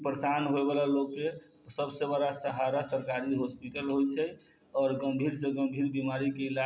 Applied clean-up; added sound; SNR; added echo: none; none; none; none.